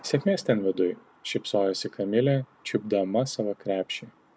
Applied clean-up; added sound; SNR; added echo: none; none; none; none.